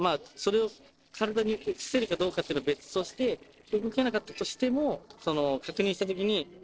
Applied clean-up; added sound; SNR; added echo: neural separator model SepFormer DNS4.